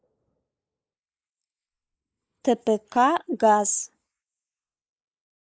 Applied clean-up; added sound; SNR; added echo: neural mask model Resemble Enhance denoiser.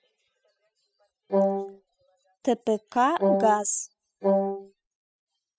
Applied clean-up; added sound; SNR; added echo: classical method spectral subtraction.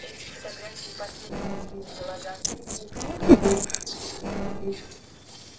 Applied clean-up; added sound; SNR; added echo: neural separator model SepFormer DNS4.